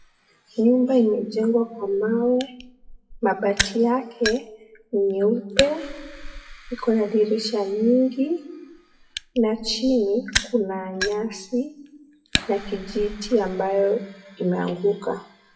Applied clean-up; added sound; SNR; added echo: classical method WPE with log-MMSE.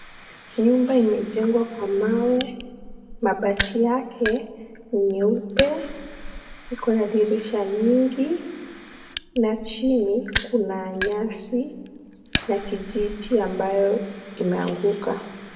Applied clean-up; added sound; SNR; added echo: none; Fire; 11 dB; reverberation time 1.3 s.